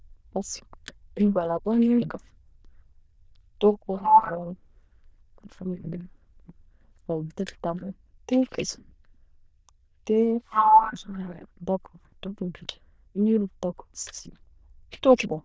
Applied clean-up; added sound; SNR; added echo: neural diffusion model UNIVERSE++.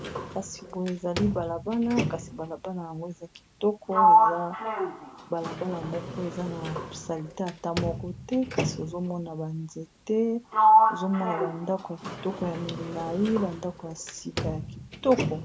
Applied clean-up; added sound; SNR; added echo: none; Sliding door; -2 dB; none.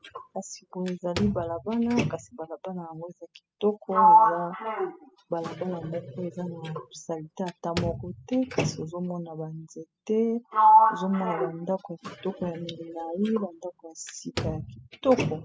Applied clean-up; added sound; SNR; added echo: classical method spectral subtraction.